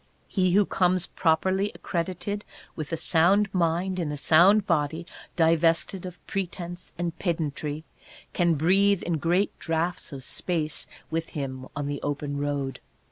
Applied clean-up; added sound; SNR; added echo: none; none; none; none.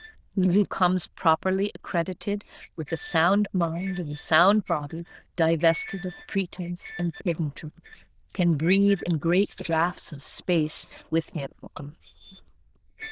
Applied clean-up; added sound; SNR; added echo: neural diffusion model UNIVERSE++.